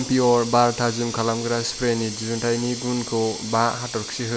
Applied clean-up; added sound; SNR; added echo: none; Water tap, faucet; 11 dB; none.